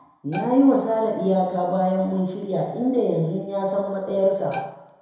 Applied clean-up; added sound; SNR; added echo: none; Bowed string instrument; 11 dB; reverberation time 1.0 s.